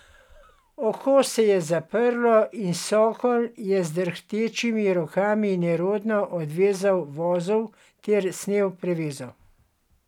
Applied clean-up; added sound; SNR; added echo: none; none; none; none.